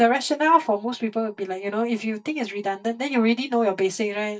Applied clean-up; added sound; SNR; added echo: neural mask model DeepFilterNet 3.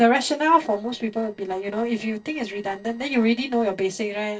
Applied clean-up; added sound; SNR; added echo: neural separator model SepFormer DNS4.